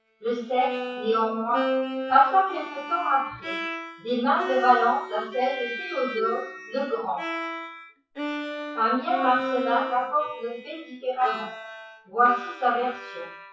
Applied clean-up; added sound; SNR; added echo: classical method WPE with log-MMSE.